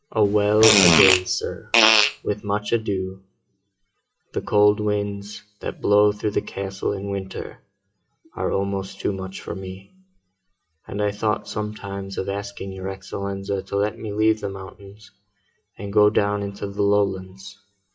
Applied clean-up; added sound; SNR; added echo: classical method WPE with log-MMSE.